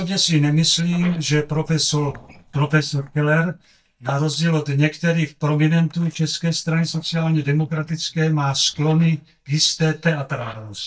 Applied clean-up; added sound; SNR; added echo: neural mask model DeepFilterNet 3.